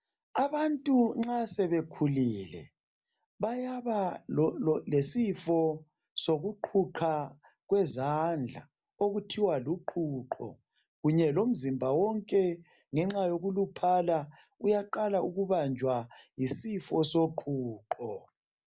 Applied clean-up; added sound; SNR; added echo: none; none; none; none.